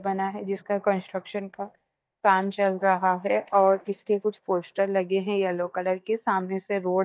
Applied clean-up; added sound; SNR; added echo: neural mask model DeepFilterNet 3.